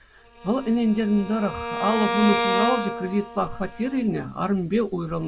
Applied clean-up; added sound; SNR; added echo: none; Bowed string instrument; 5 dB; none.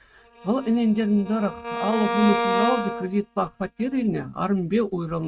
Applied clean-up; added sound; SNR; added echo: neural mask model RNNoise.